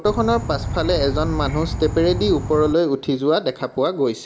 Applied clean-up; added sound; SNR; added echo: none; Insect; 6 dB; none.